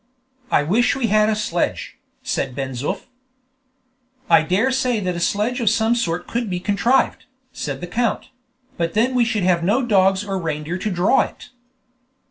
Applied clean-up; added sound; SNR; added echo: none; none; none; none.